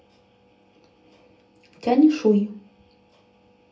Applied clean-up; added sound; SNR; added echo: none; none; none; reverberation time 0.3 s.